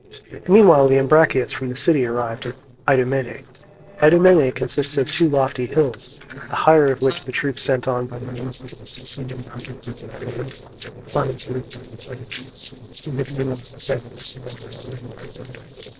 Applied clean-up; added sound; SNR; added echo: neural separator model SepFormer DNS4.